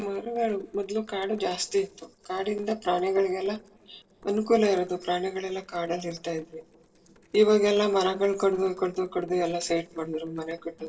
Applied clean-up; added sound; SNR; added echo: neural separator model SepFormer DNS4.